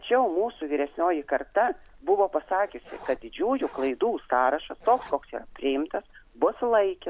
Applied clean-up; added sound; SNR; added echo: none; Zipper (clothing); 19 dB; none.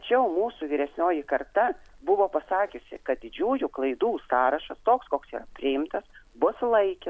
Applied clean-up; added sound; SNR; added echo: none; none; none; none.